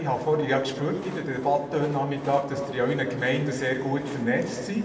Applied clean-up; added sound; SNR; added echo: none; Train; 15 dB; reverberation time 1.9 s.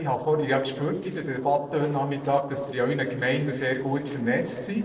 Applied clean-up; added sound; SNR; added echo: neural separator model SepFormer DNS4.